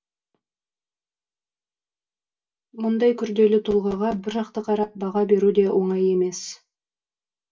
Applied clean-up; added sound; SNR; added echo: none; none; none; reverberation time 0.2 s.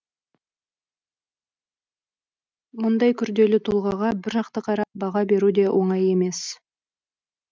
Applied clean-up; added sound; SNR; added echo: none; none; none; none.